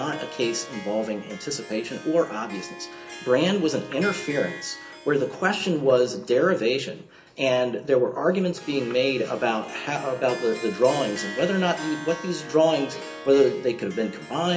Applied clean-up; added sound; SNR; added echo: none; Harp; 15 dB; reverberation time 0.7 s.